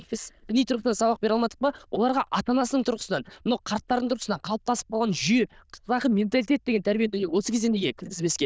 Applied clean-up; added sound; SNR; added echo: neural diffusion model UNIVERSE++.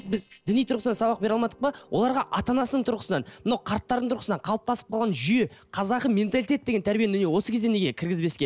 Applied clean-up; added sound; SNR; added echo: neural separator model SepFormer DNS4.